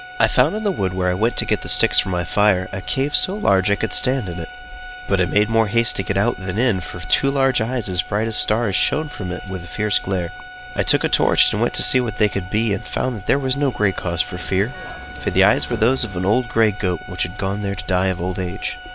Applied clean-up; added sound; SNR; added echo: none; Zipper (clothing) / Telephone + Bowed string instrument; 15 dB; none.